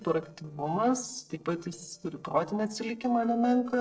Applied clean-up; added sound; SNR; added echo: neural separator model SepFormer DNS4.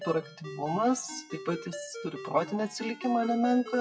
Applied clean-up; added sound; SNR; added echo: classical method WPE with log-MMSE.